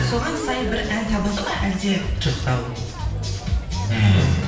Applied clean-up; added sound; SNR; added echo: none; Crowd; 13 dB; reverberation time 0.6 s.